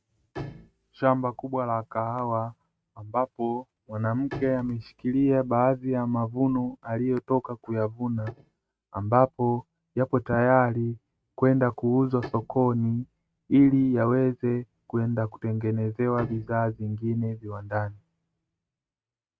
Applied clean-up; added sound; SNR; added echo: neural mask model RNNoise.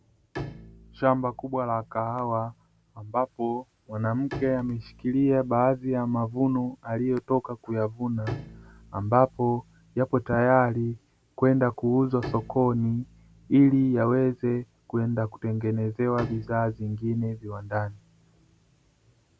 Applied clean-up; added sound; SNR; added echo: none; Bowed string instrument; 19 dB; none.